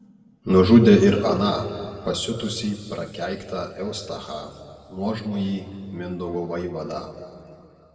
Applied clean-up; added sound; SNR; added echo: none; none; none; reverberation time 2.2 s.